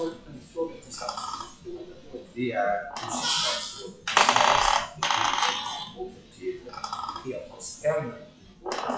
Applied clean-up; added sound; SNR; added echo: classical method WPE with log-MMSE.